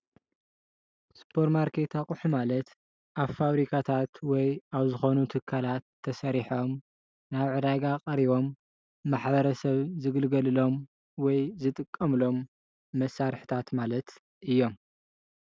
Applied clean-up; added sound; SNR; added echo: none; none; none; none.